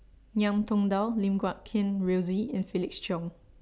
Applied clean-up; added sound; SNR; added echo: none; none; none; none.